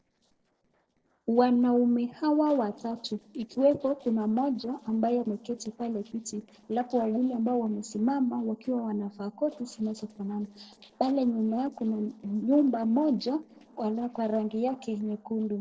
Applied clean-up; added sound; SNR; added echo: neural separator model SepFormer DNS4.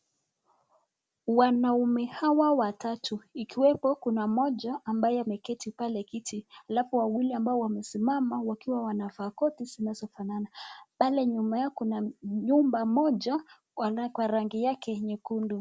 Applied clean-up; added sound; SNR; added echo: none; none; none; none.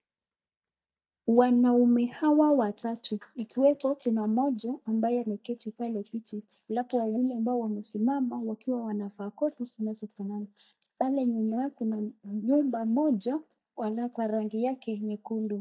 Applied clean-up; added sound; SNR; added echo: neural mask model DeepFilterNet 3.